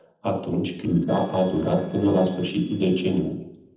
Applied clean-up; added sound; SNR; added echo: neural separator model SepFormer DNS4.